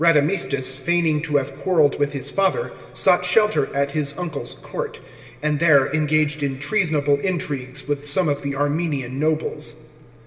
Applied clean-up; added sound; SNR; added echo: none; none; none; reverberation time 1.9 s.